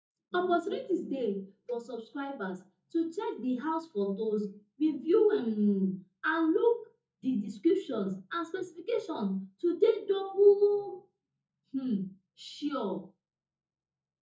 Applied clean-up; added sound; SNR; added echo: neural mask model DeepFilterNet 3.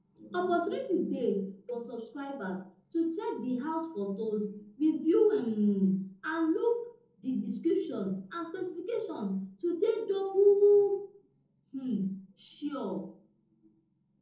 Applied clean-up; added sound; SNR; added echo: neural separator model SepFormer DNS4.